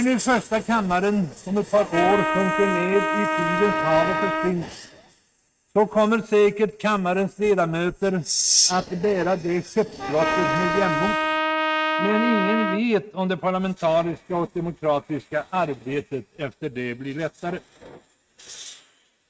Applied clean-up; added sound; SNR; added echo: neural mask model RNNoise.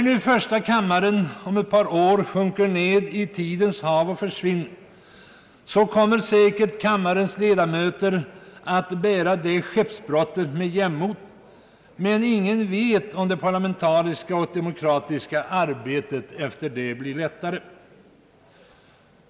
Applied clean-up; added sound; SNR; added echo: none; none; none; none.